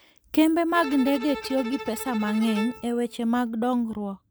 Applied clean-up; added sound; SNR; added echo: none; Bowed string instrument; 13 dB; none.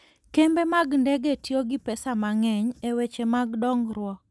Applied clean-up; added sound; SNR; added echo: none; none; none; none.